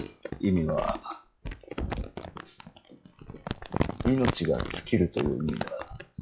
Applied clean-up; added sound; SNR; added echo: classical method log-MMSE.